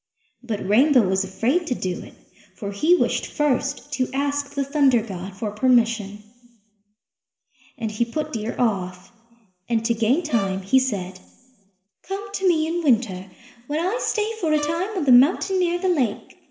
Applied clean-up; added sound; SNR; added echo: none; Brass instrument; 12 dB; reverberation time 2.1 s.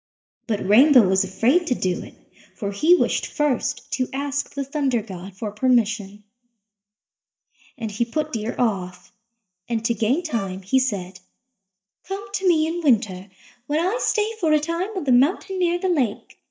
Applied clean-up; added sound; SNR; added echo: neural mask model DeepFilterNet 3.